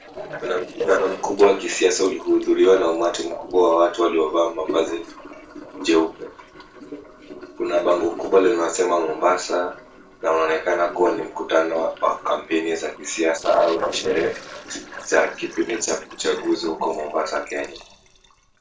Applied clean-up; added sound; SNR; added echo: neural separator model SepFormer DNS4.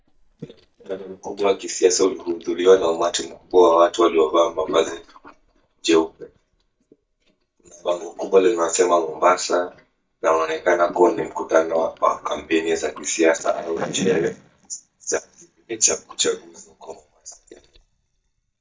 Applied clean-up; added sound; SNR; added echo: neural mask model DeepFilterNet 3.